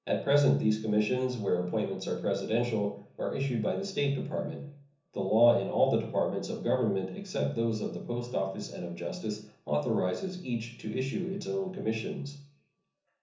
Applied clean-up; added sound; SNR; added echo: none; none; none; reverberation time 0.7 s.